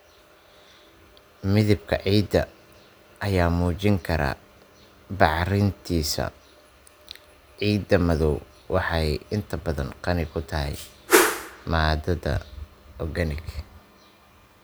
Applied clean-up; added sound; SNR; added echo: none; Whoosh, swoosh, swish; -3 dB; none.